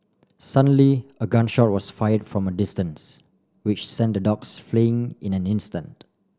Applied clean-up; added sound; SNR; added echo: none; none; none; none.